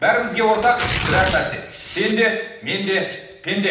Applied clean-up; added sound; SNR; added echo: none; Tearing; 8 dB; reverberation time 0.9 s.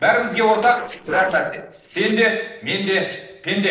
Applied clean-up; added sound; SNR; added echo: neural separator model SepFormer DNS4.